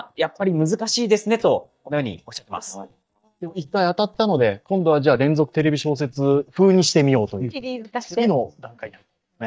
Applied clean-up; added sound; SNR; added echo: neural mask model DeepFilterNet 3.